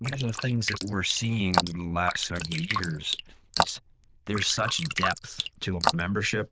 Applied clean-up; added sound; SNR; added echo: neural diffusion model UNIVERSE++.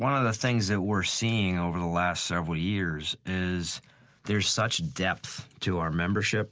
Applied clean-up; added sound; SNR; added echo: none; none; none; none.